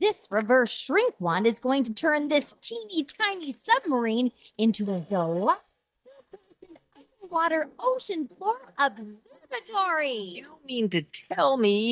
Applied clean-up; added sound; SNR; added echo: neural mask model DeepFilterNet 3.